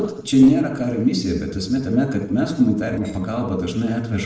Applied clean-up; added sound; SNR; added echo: neural separator model SepFormer DNS4.